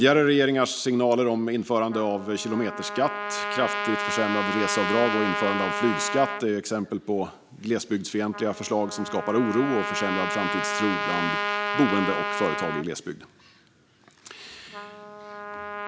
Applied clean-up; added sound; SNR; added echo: none; Trumpet; 5 dB; none.